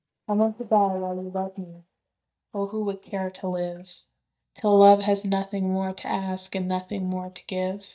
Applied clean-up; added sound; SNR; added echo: neural mask model DeepFilterNet 3.